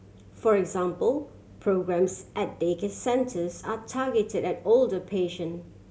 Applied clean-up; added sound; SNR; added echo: none; none; none; none.